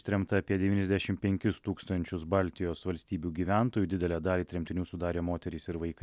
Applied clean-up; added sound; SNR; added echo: none; none; none; none.